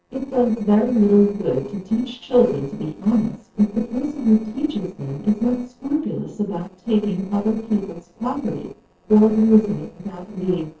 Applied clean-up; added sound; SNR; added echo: neural separator model SepFormer DNS4.